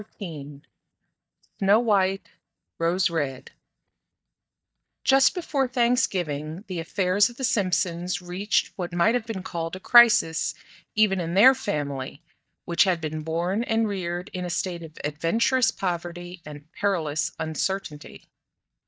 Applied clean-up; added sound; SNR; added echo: neural mask model DeepFilterNet 3.